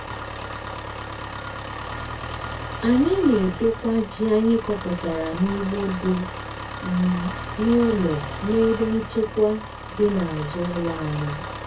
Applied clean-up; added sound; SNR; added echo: none; Engine; 9 dB; reverberation time 0.2 s.